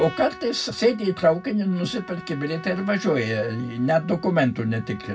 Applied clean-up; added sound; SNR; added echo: none; Trumpet; 18 dB; reverberation time 0.4 s.